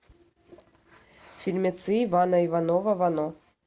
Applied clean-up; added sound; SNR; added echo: none; none; none; none.